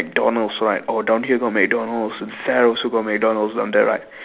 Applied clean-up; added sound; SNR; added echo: none; none; none; none.